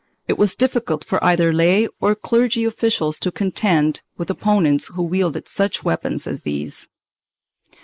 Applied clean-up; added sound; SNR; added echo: neural mask model Resemble Enhance denoiser.